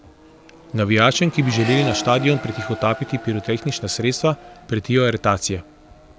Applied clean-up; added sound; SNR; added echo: none; Accelerating, revving, vroom; 13 dB; none.